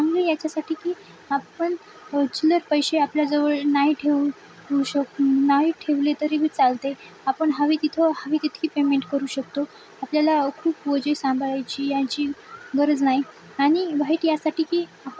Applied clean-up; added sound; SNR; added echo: none; none; none; none.